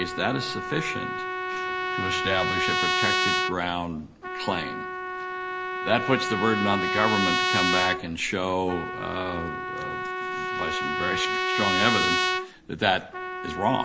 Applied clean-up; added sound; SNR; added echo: none; Trumpet; -1 dB; none.